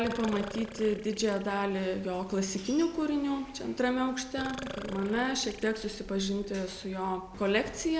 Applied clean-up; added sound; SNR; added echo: none; Burping, eructation; 15 dB; none.